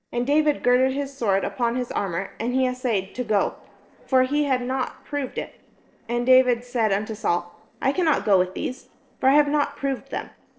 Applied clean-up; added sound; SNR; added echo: neural separator model SepFormer DNS4.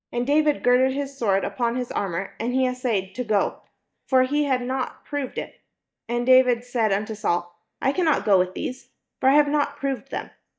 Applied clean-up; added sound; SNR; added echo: neural mask model DeepFilterNet 3.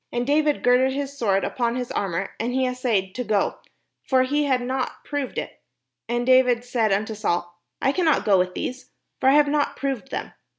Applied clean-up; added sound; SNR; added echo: none; none; none; none.